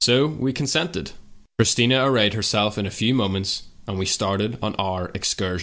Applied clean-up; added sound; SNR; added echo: none; none; none; none.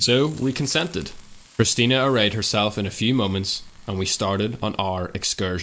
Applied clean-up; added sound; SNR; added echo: neural mask model Resemble Enhance denoiser.